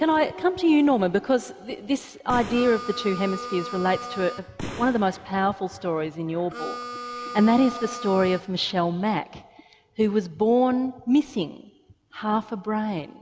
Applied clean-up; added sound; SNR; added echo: none; Harmonica + Boom; 11 dB; none.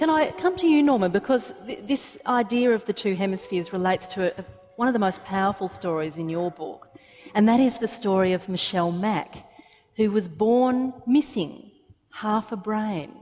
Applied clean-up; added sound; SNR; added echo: none; none; none; none.